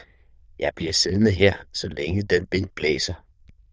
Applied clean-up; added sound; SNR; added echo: neural diffusion model UNIVERSE++.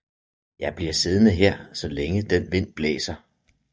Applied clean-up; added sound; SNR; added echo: neural mask model DeepFilterNet 3.